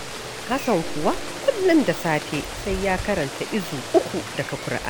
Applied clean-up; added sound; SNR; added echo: none; Rain + Piano; 7 dB; none.